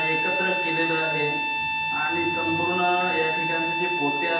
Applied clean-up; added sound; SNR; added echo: none; Harmonica; -2 dB; reverberation time 0.9 s.